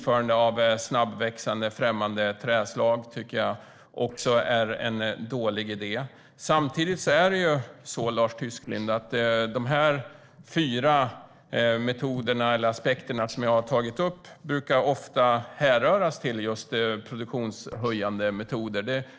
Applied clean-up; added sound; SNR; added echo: neural separator model SepFormer DNS4.